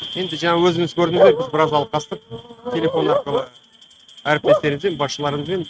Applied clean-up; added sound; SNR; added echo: neural mask model RNNoise.